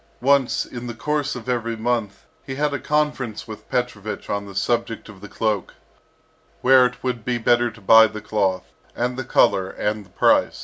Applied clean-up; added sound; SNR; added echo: none; none; none; none.